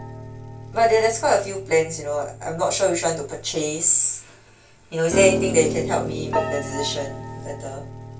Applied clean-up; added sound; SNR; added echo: none; Piano; 8 dB; reverberation time 0.2 s.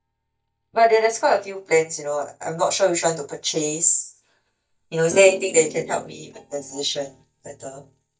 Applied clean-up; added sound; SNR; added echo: neural mask model DeepFilterNet 3.